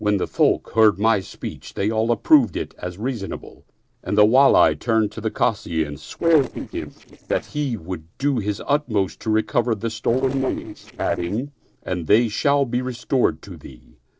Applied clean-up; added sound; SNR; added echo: neural separator model SepFormer DNS4.